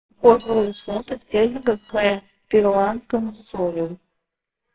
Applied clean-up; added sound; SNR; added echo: neural separator model SepFormer WHAMR!.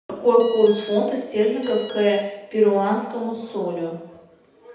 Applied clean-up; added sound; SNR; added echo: none; Alarm; 20 dB; reverberation time 0.8 s.